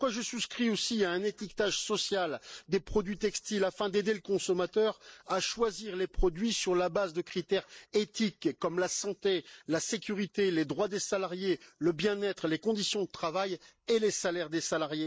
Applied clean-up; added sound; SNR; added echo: neural mask model Resemble Enhance denoiser.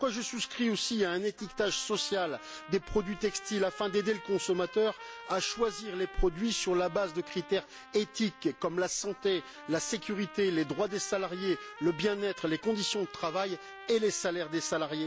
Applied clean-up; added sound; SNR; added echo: none; Trumpet; 17 dB; none.